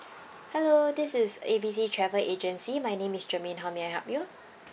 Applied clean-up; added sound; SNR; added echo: none; none; none; none.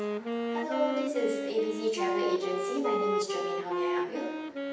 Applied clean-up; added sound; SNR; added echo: none; Wind instrument, woodwind instrument; -1 dB; reverberation time 0.9 s.